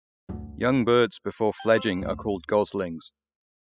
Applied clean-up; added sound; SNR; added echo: classical method spectral subtraction.